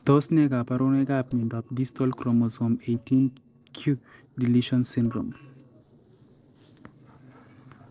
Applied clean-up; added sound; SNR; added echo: neural separator model SepFormer DNS4.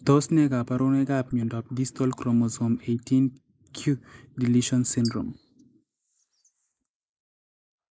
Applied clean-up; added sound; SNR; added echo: neural mask model Resemble Enhance denoiser.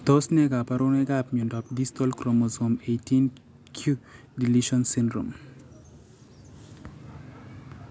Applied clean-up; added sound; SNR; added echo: none; none; none; none.